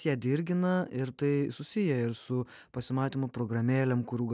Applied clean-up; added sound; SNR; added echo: none; none; none; none.